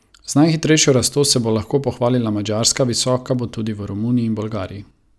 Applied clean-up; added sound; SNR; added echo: none; none; none; none.